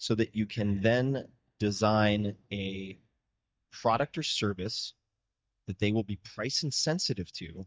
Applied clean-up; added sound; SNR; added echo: neural mask model DeepFilterNet 3.